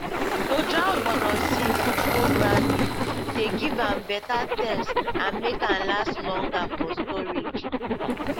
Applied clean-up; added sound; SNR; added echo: none; Zipper (clothing) + Engine; -4 dB; none.